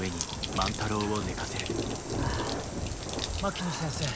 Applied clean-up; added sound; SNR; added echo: none; Bathtub (filling or washing); 8 dB; none.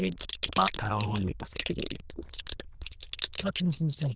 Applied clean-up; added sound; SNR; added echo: neural diffusion model UNIVERSE++.